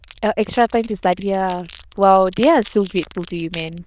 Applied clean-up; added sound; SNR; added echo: neural diffusion model UNIVERSE++.